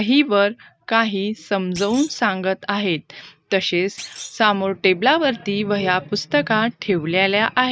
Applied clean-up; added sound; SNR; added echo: neural mask model RNNoise.